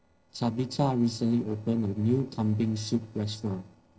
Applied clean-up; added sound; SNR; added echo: neural separator model SepFormer DNS4.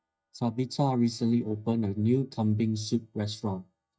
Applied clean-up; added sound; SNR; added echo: neural mask model DeepFilterNet 3.